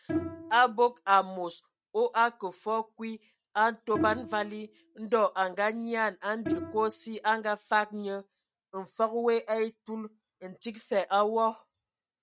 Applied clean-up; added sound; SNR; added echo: neural mask model RNNoise.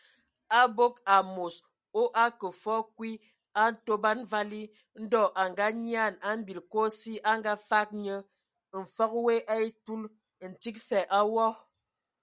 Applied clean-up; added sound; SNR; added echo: none; none; none; none.